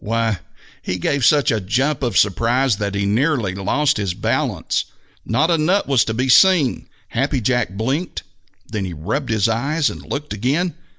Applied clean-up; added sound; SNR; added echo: none; none; none; none.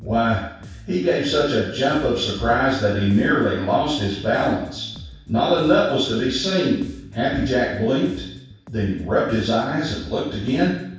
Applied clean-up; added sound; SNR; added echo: none; Bass guitar; 19 dB; reverberation time 0.7 s.